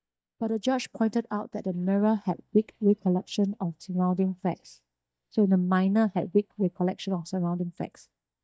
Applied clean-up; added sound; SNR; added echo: neural mask model DeepFilterNet 3.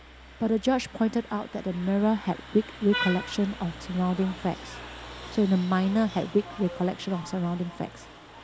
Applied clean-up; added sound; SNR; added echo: none; Vehicle horn, car horn, honking; 13 dB; none.